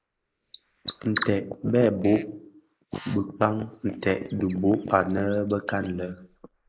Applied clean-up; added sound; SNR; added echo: neural mask model Resemble Enhance denoiser.